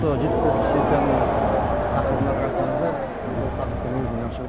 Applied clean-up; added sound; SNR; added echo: none; Crowd; -5 dB; none.